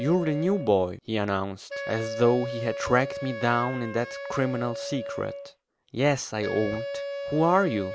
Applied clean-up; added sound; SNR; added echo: none; Wind instrument, woodwind instrument; 9 dB; none.